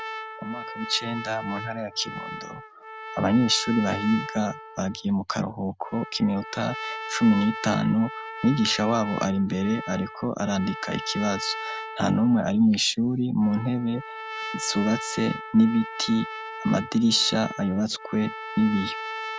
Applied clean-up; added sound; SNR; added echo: none; Trumpet; 11 dB; none.